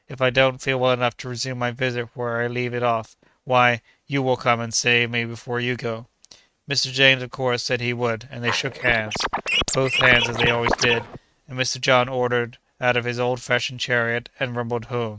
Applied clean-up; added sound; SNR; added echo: neural mask model RNNoise.